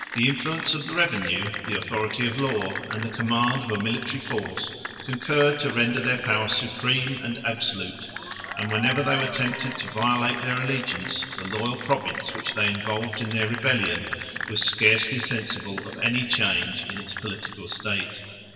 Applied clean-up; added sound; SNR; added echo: none; Applause / Cheering; 9 dB; reverberation time 2.6 s.